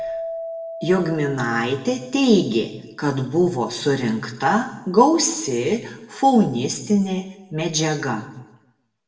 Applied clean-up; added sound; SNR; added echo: none; Keyboard (musical); 17 dB; reverberation time 0.9 s.